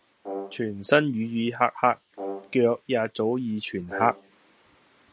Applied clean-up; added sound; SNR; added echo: none; Brass instrument; 12 dB; none.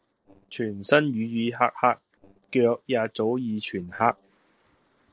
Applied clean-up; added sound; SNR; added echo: neural separator model SepFormer DNS4.